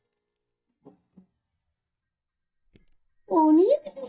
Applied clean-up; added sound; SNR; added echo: neural mask model DeepFilterNet 3.